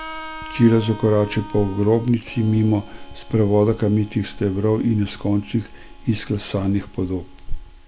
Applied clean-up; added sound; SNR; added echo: none; Harmonica; 20 dB; none.